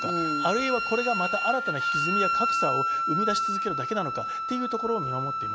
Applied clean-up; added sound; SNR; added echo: none; Wind instrument, woodwind instrument; -2 dB; none.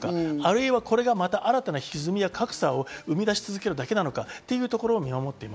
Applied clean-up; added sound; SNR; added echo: none; none; none; none.